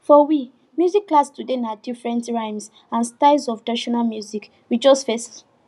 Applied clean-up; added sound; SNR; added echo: none; none; none; none.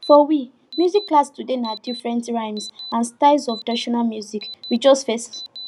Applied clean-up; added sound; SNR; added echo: none; Alarm; 18 dB; none.